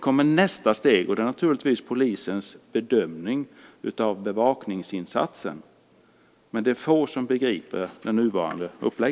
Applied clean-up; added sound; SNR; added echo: none; none; none; none.